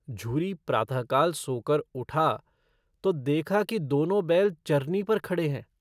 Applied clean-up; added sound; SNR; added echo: none; none; none; none.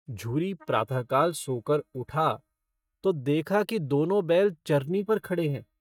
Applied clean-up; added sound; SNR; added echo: neural mask model DeepFilterNet 3.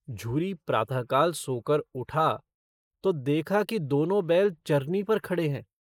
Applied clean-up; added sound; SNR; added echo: neural mask model Resemble Enhance denoiser.